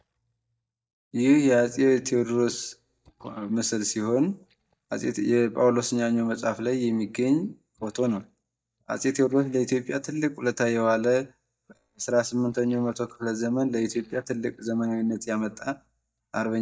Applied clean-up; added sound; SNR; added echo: neural mask model DeepFilterNet 3.